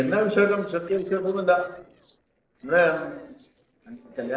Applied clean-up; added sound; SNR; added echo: neural separator model SepFormer DNS4.